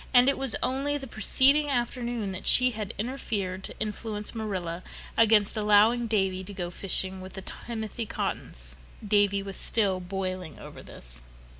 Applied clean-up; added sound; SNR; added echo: none; none; none; none.